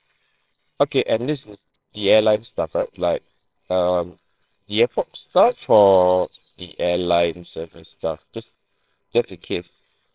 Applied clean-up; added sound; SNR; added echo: neural separator model SepFormer WHAMR!.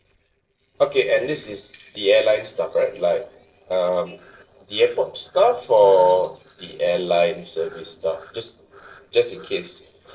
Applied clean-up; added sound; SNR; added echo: neural separator model SepFormer DNS4.